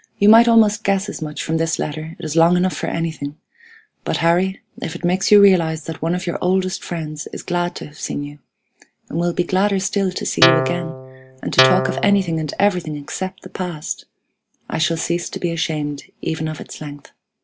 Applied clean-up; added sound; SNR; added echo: none; Guitar; -1 dB; none.